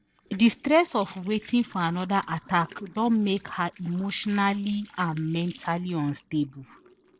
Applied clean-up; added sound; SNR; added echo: neural separator model SepFormer DNS4.